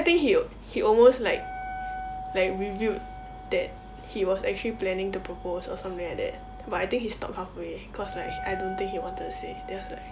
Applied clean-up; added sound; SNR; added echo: none; Wind instrument, woodwind instrument; 12 dB; none.